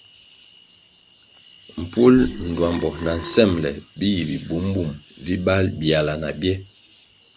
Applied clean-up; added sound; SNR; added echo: none; Cricket / Frog + Burping, eructation; 18 dB; none.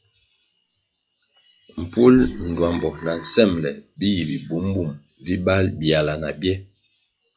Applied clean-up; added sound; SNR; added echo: classical method log-MMSE.